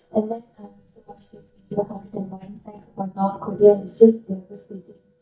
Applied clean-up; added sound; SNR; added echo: neural mask model DeepFilterNet 3.